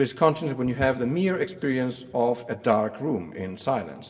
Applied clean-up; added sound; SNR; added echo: none; none; none; reverberation time 1.5 s.